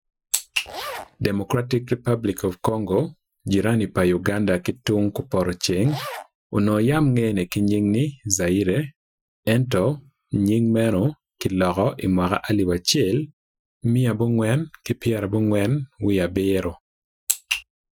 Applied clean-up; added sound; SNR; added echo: classical method Wiener filter.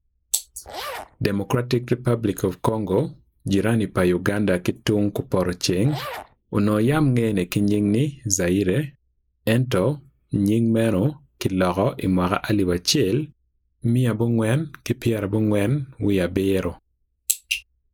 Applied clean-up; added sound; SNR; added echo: neural mask model Resemble Enhance denoiser.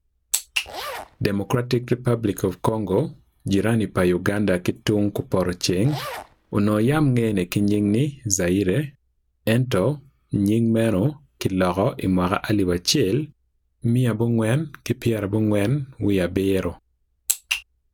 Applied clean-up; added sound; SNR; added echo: none; Zipper (clothing); 14 dB; none.